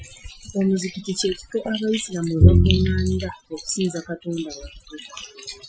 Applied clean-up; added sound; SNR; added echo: classical method Wiener filter.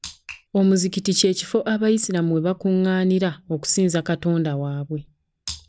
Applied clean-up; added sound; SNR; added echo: none; none; none; none.